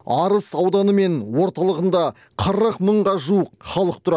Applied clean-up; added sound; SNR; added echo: none; none; none; none.